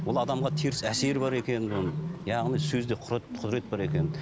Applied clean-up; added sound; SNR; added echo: none; Bird; 4 dB; none.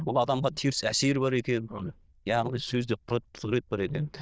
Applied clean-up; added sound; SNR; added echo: neural diffusion model UNIVERSE++.